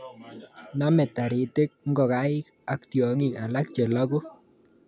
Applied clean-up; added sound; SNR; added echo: none; none; none; none.